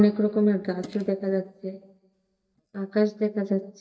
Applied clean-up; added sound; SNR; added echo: neural mask model DeepFilterNet 3.